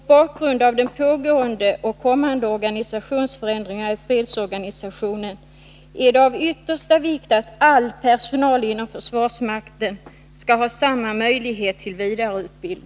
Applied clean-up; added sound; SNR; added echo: none; none; none; none.